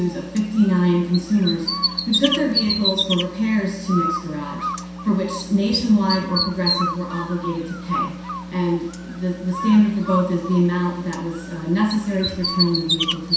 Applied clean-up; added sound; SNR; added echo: none; Bird; 6 dB; reverberation time 0.7 s.